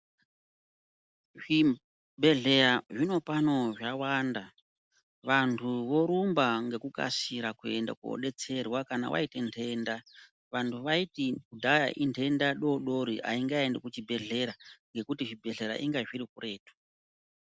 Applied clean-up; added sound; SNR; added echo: none; none; none; none.